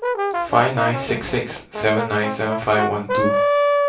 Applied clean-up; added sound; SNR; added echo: none; Brass instrument; 0 dB; reverberation time 0.2 s.